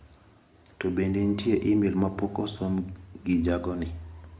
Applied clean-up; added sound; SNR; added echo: none; none; none; none.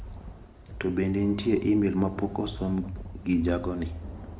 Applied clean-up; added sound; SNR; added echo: none; Thunder; 14 dB; none.